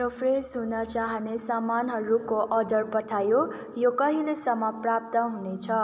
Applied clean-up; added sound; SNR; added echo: none; none; none; none.